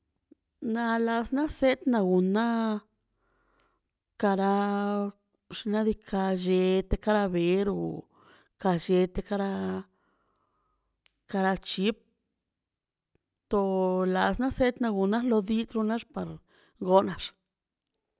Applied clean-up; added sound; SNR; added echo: none; none; none; none.